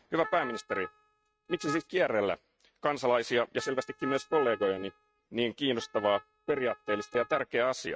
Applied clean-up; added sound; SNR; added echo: neural mask model RNNoise.